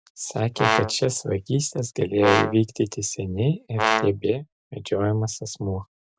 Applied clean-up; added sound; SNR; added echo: none; Brass instrument; 1 dB; none.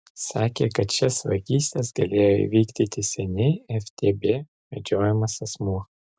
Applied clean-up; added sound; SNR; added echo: none; none; none; none.